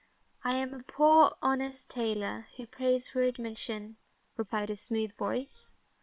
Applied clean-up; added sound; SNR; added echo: neural separator model SepFormer WHAM!.